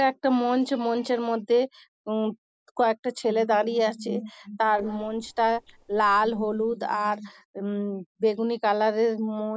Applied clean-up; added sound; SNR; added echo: neural mask model Resemble Enhance denoiser.